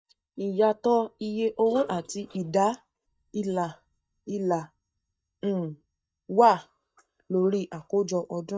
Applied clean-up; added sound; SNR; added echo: neural mask model DeepFilterNet 3.